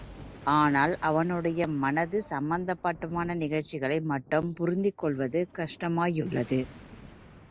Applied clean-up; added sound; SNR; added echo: none; Thunder; 20 dB; none.